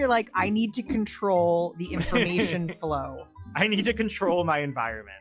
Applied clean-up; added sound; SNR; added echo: classical method log-MMSE.